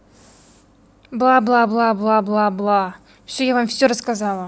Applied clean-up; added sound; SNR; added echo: none; none; none; none.